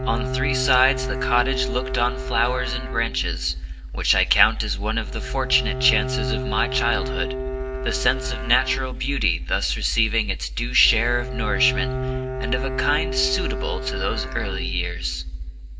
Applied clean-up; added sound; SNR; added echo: none; Bowed string instrument; 8 dB; reverberation time 0.6 s.